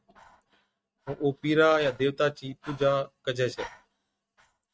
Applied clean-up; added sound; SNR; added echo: neural mask model RNNoise.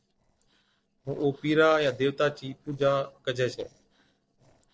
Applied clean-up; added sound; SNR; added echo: neural separator model SepFormer DNS4.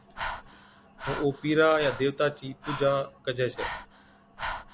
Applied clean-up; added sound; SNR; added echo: none; Breathing; 10 dB; none.